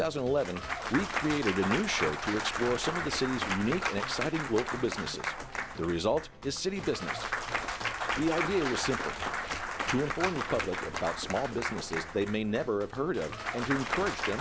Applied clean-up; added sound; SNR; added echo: none; Applause / Cheering / Clapping; 3 dB; none.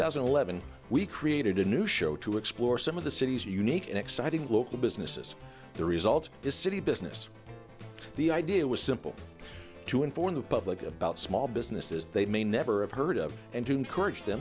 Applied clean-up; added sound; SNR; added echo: none; none; none; none.